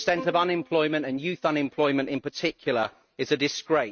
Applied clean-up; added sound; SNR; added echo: neural mask model RNNoise.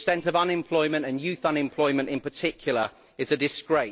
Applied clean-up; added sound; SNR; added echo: neural separator model SepFormer DNS4.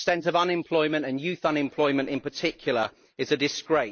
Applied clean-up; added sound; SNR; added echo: neural mask model Resemble Enhance denoiser.